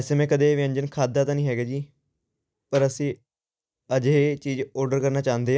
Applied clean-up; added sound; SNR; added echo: neural mask model Resemble Enhance denoiser.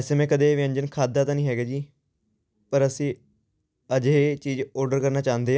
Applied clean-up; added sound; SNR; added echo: none; none; none; none.